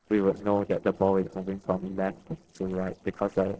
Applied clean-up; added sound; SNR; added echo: neural separator model SepFormer DNS4.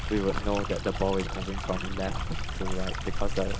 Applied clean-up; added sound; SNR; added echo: none; Stream; -1 dB; reverberation time 2.4 s.